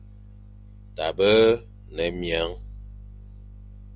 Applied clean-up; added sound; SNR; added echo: none; none; none; none.